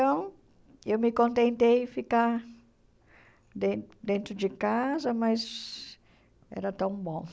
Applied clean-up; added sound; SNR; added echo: none; none; none; none.